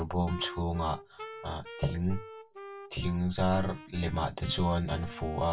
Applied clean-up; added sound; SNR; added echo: none; Wind instrument, woodwind instrument; 15 dB; reverberation time 0.1 s.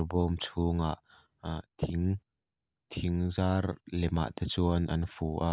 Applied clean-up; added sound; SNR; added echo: none; none; none; none.